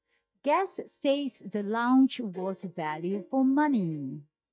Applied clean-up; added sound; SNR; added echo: neural mask model DeepFilterNet 3.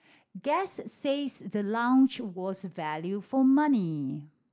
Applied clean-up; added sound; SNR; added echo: none; none; none; none.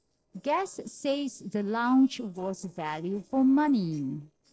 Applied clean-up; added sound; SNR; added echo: neural separator model SepFormer DNS4.